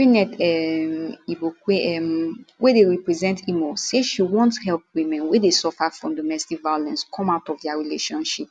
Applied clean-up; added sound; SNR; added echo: none; none; none; none.